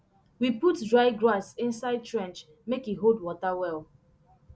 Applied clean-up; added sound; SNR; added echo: none; none; none; none.